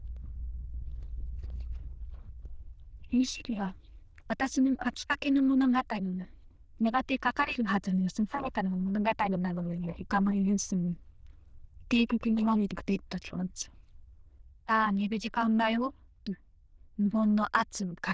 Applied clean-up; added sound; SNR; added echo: neural diffusion model UNIVERSE++.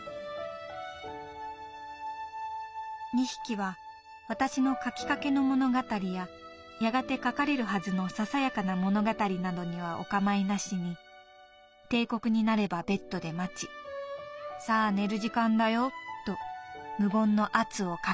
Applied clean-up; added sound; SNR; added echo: none; none; none; none.